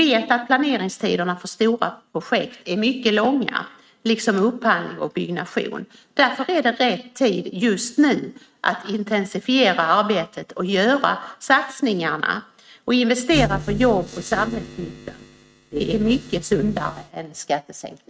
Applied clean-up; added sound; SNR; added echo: neural mask model RNNoise.